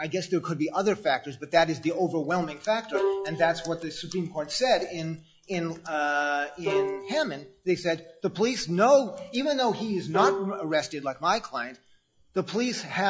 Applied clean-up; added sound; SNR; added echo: classical method log-MMSE.